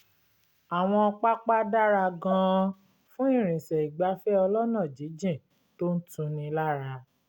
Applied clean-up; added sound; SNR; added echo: none; none; none; none.